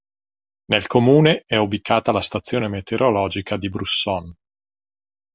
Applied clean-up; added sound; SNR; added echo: none; none; none; none.